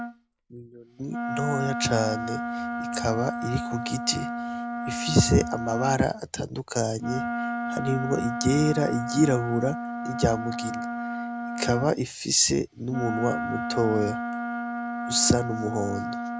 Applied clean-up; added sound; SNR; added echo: none; Wind instrument, woodwind instrument; 4 dB; none.